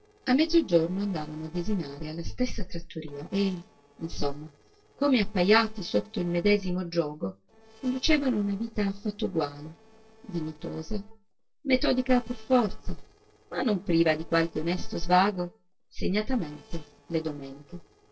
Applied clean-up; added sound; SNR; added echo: neural separator model SepFormer DNS4.